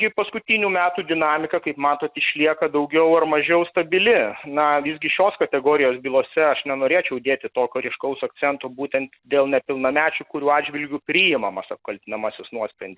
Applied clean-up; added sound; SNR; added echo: none; none; none; none.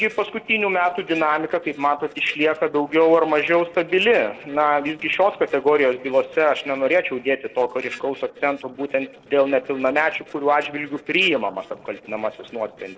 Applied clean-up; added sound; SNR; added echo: neural separator model SepFormer DNS4.